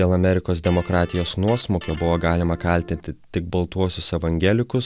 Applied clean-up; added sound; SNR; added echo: none; Electric guitar; 19 dB; none.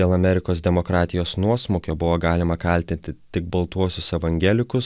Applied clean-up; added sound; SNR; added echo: none; none; none; none.